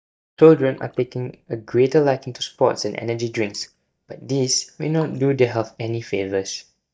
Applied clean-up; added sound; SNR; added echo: neural mask model DeepFilterNet 3.